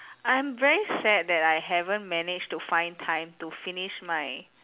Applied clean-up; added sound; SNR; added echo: none; none; none; none.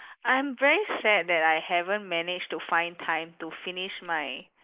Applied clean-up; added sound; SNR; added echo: neural mask model Resemble Enhance denoiser.